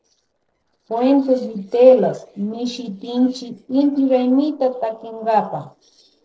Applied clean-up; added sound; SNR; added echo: neural separator model SepFormer DNS4.